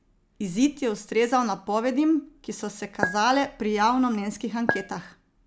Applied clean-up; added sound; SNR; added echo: none; Chink, clink; 4 dB; none.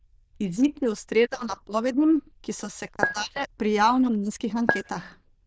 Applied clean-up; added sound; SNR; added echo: neural diffusion model UNIVERSE++.